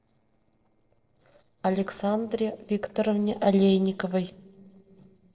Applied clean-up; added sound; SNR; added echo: neural separator model SepFormer DNS4.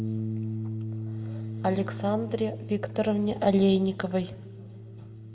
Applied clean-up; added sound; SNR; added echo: none; Bass guitar; 7 dB; reverberation time 1.1 s.